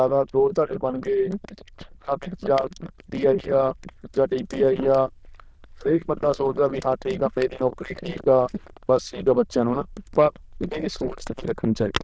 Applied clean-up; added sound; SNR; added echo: neural diffusion model UNIVERSE++.